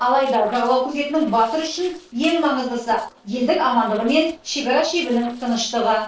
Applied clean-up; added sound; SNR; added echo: neural separator model SepFormer DNS4.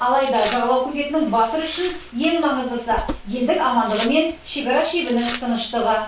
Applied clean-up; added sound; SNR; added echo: none; Domestic sounds, home sounds; 11 dB; reverberation time 0.3 s.